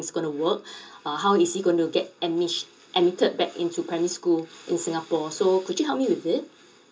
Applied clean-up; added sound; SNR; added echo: none; none; none; reverberation time 0.2 s.